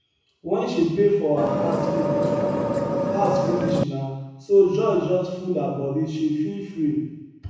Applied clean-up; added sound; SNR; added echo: none; Vehicle; -1 dB; reverberation time 1.1 s.